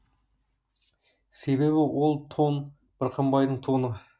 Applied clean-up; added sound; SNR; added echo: none; none; none; none.